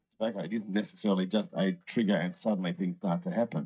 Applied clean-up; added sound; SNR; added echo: neural mask model DeepFilterNet 3.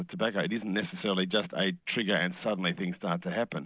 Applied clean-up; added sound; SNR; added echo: none; none; none; none.